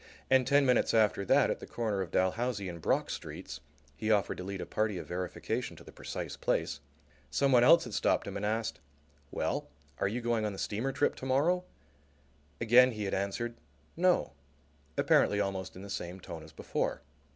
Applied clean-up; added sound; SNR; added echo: none; none; none; none.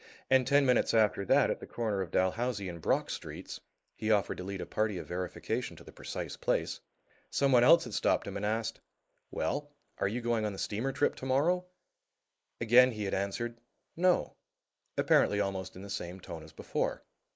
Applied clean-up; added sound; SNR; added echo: neural mask model Resemble Enhance denoiser.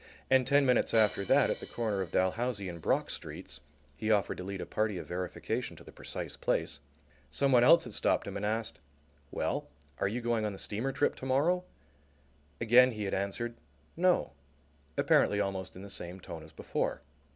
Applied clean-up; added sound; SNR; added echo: none; Crash cymbal; 12 dB; none.